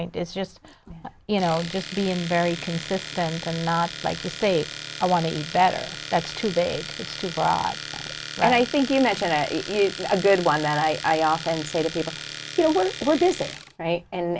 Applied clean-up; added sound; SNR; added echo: none; Domestic sounds, home sounds; 12 dB; none.